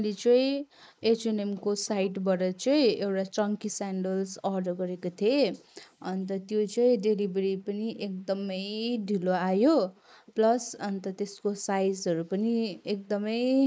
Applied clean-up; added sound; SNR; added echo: neural mask model Resemble Enhance denoiser.